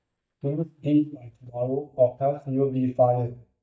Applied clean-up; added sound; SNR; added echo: neural mask model DeepFilterNet 3.